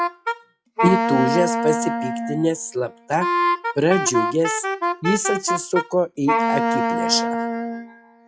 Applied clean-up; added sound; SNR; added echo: classical method log-MMSE.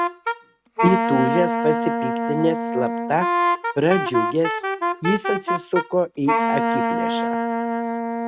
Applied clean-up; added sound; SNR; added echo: none; Wind instrument, woodwind instrument; -1 dB; none.